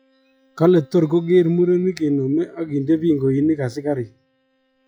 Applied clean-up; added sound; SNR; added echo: classical method log-MMSE.